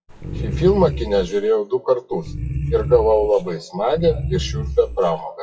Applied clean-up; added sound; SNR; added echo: classical method WPE with log-MMSE.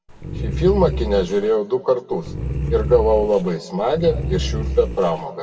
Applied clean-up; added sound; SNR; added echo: none; Growling; 5 dB; reverberation time 1.5 s.